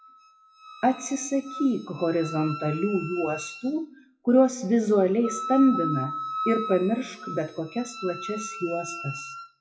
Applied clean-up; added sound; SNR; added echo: classical method WPE with log-MMSE.